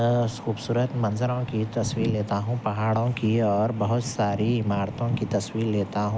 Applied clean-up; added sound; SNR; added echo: none; none; none; none.